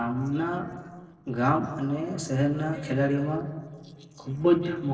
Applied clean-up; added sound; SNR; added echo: neural separator model SepFormer DNS4.